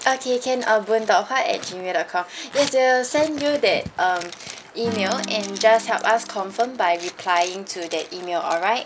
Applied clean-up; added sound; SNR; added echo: none; Zipper (clothing) + Acoustic guitar / Strum; 15 dB; none.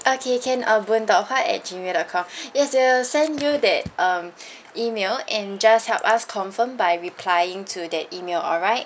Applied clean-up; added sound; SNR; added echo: none; none; none; none.